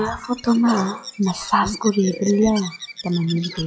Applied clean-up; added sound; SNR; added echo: classical method log-MMSE.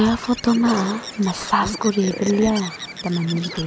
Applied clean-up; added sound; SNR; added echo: none; Bird; 11 dB; none.